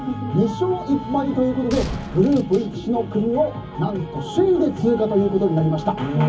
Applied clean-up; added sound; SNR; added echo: none; Gunshot, gunfire; 13 dB; reverberation time 0.3 s.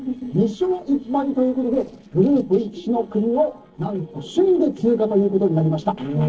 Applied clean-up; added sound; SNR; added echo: neural separator model SepFormer DNS4.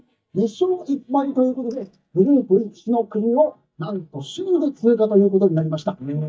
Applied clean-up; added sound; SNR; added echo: neural mask model DeepFilterNet 3.